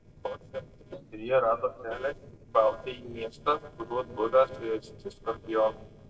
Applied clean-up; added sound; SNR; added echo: neural separator model SepFormer DNS4.